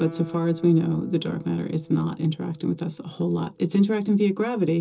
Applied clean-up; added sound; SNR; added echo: none; Guitar; 20 dB; reverberation time 0.2 s.